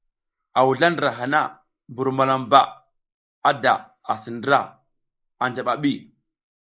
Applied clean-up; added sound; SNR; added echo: neural mask model Resemble Enhance denoiser.